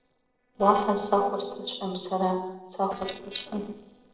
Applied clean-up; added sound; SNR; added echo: neural separator model SepFormer DNS4.